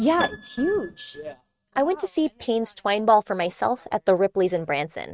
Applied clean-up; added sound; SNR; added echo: neural mask model RNNoise.